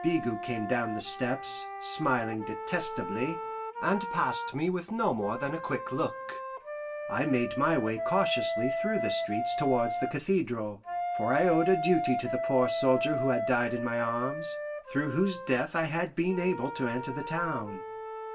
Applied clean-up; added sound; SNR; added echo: none; Wind instrument, woodwind instrument; 5 dB; reverberation time 0.2 s.